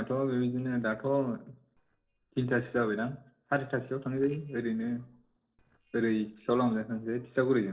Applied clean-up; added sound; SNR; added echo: neural separator model SepFormer DNS4.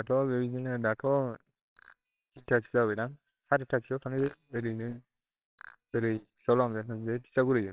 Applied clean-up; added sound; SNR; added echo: neural separator model SepFormer WHAMR!.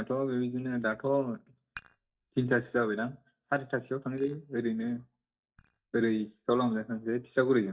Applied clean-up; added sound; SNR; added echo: neural mask model DeepFilterNet 3.